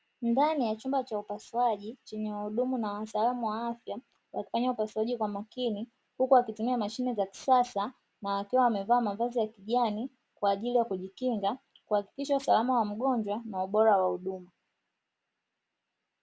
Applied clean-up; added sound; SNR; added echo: none; none; none; none.